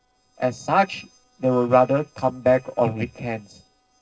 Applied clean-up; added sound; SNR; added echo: neural separator model SepFormer DNS4.